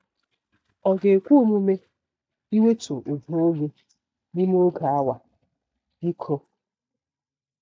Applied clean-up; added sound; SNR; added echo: neural mask model DeepFilterNet 3.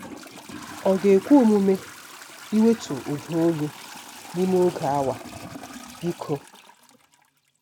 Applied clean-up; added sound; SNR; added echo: none; Trickle, dribble / Toilet flush; 17 dB; none.